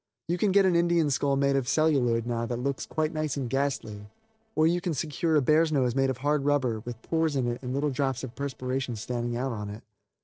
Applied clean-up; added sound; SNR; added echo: neural separator model SepFormer DNS4.